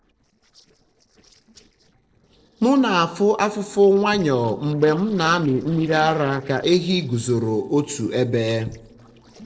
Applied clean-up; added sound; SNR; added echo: neural separator model SepFormer DNS4.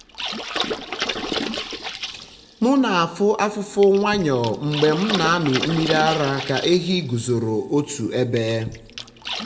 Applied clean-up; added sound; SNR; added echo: none; Water / Splash, splatter; 9 dB; reverberation time 1.6 s.